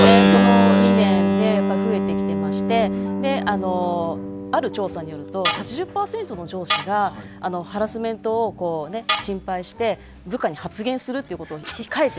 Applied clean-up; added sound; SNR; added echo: none; Tools + Keyboard (musical); -2 dB; none.